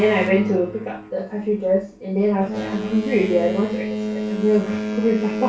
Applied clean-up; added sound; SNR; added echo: none; Boat, Water vehicle; 6 dB; reverberation time 0.3 s.